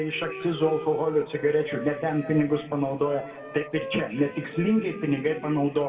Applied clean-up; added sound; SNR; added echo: none; Wind instrument, woodwind instrument; 14 dB; reverberation time 1.8 s.